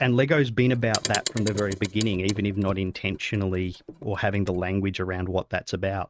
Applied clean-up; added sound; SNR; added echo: neural mask model RNNoise.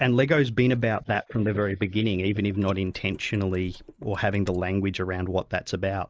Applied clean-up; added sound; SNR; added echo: neural mask model Resemble Enhance denoiser.